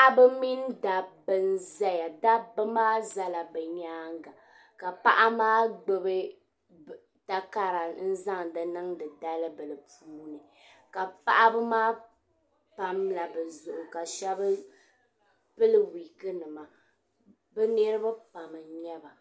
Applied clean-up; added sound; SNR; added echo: none; none; none; none.